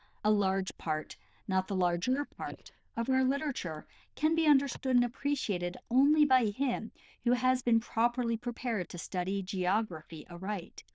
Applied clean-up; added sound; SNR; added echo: neural diffusion model UNIVERSE++.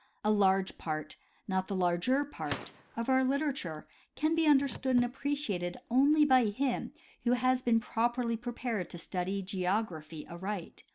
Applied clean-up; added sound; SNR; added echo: none; Car + Gunshot, gunfire; 18 dB; none.